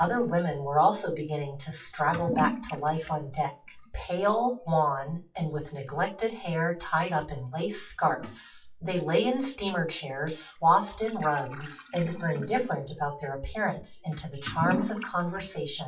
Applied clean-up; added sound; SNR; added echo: classical method WPE with log-MMSE.